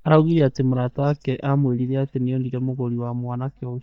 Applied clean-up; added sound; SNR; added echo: neural mask model DeepFilterNet 3.